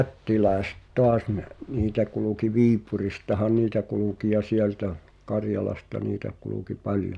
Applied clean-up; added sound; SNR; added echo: none; none; none; none.